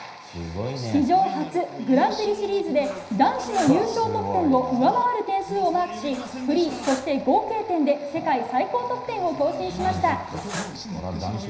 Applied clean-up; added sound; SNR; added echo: none; Cutlery, silverware; 17 dB; reverberation time 0.9 s.